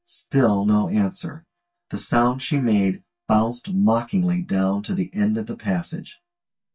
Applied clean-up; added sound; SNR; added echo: neural mask model DeepFilterNet 3.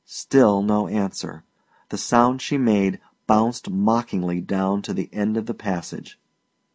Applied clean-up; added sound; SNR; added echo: none; none; none; none.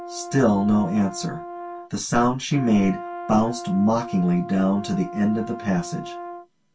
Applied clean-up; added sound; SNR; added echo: none; Brass instrument; 13 dB; reverberation time 0.1 s.